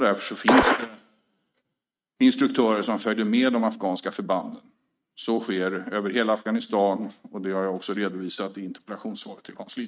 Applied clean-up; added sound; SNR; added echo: neural mask model RNNoise.